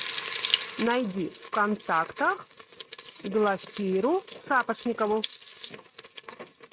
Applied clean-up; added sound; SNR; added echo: neural mask model RNNoise.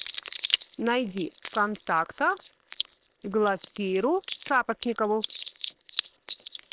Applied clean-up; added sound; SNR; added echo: neural separator model SepFormer WHAM!.